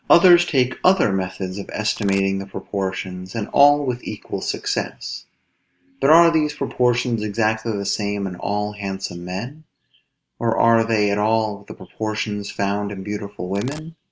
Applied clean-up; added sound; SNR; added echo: none; Domestic sounds, home sounds; 18 dB; none.